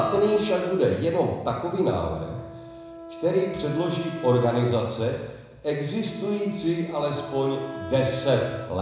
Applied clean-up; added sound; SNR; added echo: none; Wind instrument, woodwind instrument; 14 dB; reverberation time 1.0 s.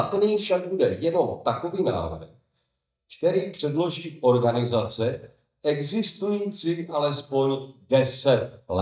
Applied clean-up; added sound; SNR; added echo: neural mask model DeepFilterNet 3.